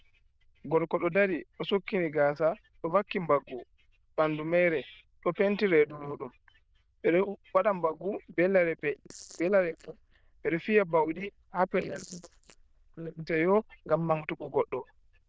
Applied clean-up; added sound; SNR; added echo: neural diffusion model UNIVERSE++.